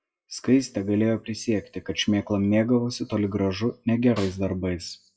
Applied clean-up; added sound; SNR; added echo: classical method WPE with log-MMSE.